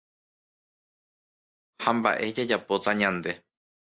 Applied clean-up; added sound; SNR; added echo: none; none; none; none.